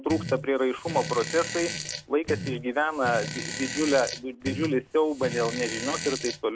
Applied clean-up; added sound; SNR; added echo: none; Fart; 8 dB; none.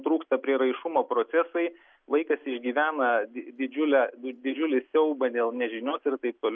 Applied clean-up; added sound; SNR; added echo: none; none; none; none.